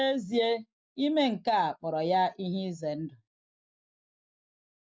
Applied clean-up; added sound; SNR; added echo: none; none; none; none.